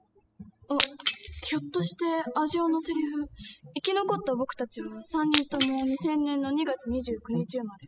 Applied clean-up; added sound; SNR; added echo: classical method spectral subtraction.